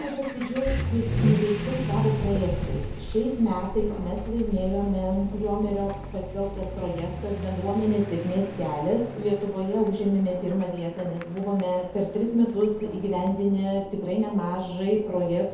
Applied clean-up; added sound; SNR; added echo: none; Accelerating, revving, vroom / Vehicle; 6 dB; reverberation time 0.8 s.